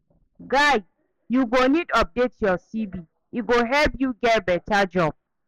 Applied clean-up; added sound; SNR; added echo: none; none; none; none.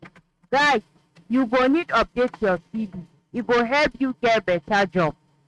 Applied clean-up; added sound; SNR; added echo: neural mask model RNNoise.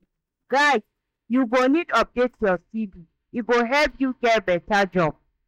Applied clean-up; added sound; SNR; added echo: neural mask model DeepFilterNet 3.